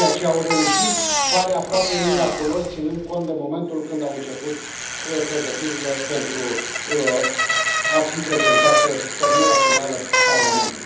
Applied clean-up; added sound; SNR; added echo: none; Bicycle; -2 dB; reverberation time 0.8 s.